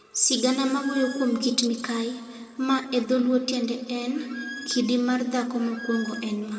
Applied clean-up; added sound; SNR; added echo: none; Squeak; 15 dB; reverberation time 1.6 s.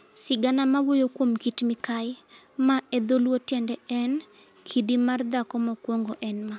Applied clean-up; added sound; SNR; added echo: none; none; none; none.